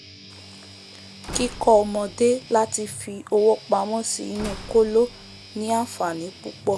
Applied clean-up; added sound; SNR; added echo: none; Guitar + Slam / Wood; 17 dB; none.